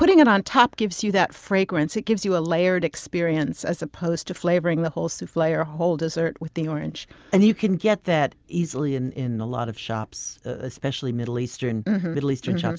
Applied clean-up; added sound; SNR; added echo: none; none; none; none.